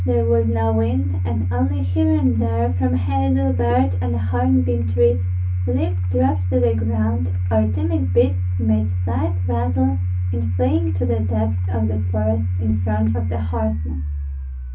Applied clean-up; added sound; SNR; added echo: none; Domestic sounds, home sounds; -2 dB; reverberation time 0.3 s.